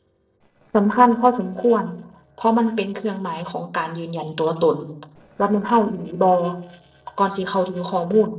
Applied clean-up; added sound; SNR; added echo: neural separator model SepFormer DNS4.